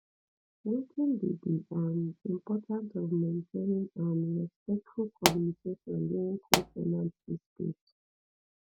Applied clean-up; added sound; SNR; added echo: none; Explosion; 0 dB; none.